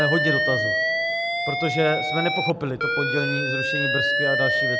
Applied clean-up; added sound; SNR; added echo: none; Alarm; -3 dB; none.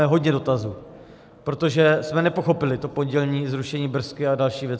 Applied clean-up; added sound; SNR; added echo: none; none; none; none.